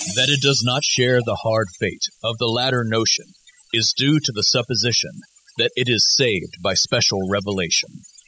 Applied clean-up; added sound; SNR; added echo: classical method spectral subtraction.